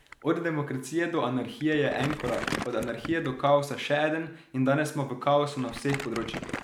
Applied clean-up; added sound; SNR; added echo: none; Crumpling, crinkling; 12 dB; none.